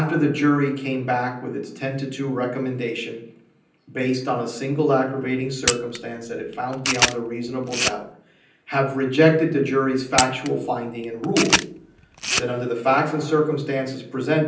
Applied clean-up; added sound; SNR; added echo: none; Camera; 4 dB; reverberation time 0.6 s.